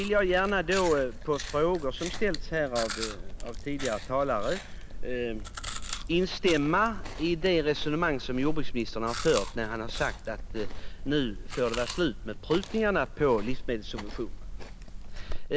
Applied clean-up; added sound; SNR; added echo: none; Chewing, mastication; 5 dB; none.